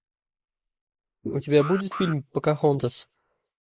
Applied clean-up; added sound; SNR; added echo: neural mask model Resemble Enhance denoiser.